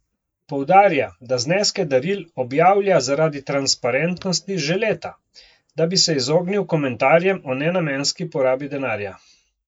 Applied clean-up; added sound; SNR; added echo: neural mask model Resemble Enhance denoiser.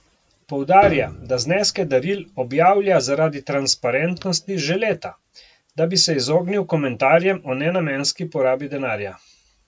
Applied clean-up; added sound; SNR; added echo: none; Piano; 12 dB; none.